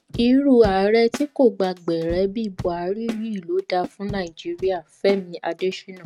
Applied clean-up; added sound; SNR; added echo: neural mask model RNNoise.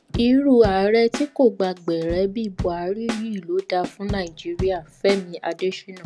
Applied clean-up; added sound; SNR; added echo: none; Drum / Drum kit; 12 dB; none.